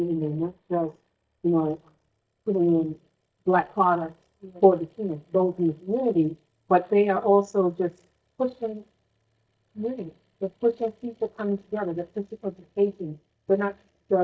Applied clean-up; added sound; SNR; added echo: neural mask model DeepFilterNet 3.